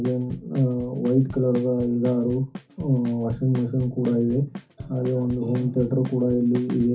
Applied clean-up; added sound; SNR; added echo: none; Bass drum / Snare drum / Drum kit; 15 dB; reverberation time 0.3 s.